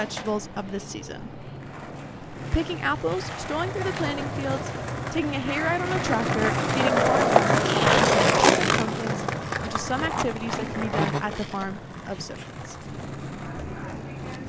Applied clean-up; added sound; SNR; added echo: none; Skateboard; -4 dB; none.